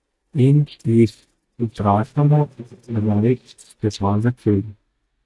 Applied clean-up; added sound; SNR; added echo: neural mask model DeepFilterNet 3.